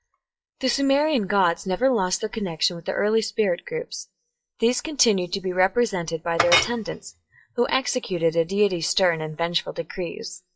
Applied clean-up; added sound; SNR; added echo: classical method WPE with log-MMSE.